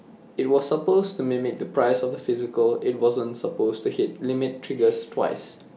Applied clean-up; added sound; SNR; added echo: none; none; none; none.